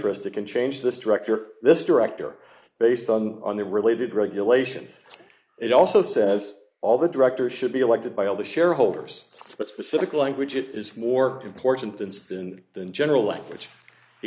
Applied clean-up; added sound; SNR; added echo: neural mask model Resemble Enhance denoiser.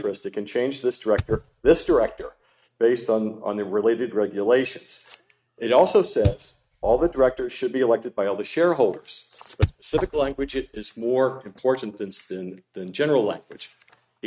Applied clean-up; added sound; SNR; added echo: neural mask model RNNoise.